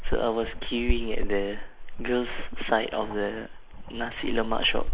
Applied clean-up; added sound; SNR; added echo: neural mask model Resemble Enhance denoiser.